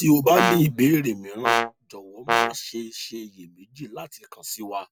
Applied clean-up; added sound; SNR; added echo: none; Brass instrument; 1 dB; none.